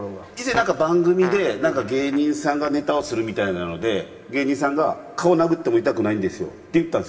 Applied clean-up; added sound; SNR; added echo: none; Fart; 17 dB; reverberation time 1.5 s.